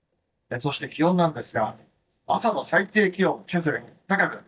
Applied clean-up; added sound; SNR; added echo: neural mask model DeepFilterNet 3.